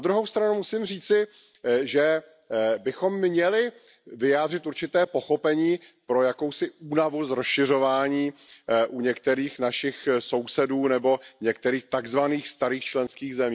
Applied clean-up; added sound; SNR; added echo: none; none; none; none.